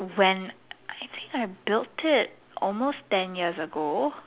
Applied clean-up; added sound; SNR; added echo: none; none; none; none.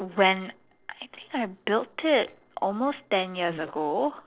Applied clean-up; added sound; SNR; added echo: neural separator model SepFormer DNS4.